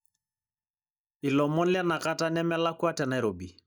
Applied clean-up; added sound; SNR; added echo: neural mask model DeepFilterNet 3.